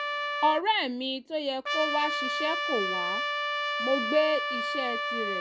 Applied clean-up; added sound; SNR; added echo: none; Trumpet; 1 dB; none.